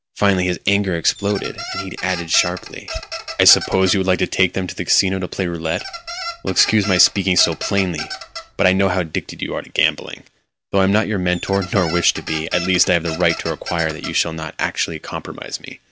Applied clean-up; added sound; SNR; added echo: none; Squeak; 11 dB; none.